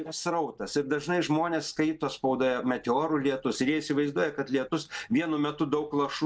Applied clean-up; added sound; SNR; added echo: neural mask model DeepFilterNet 3.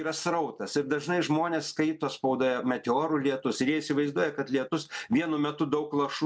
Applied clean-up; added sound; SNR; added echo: none; none; none; none.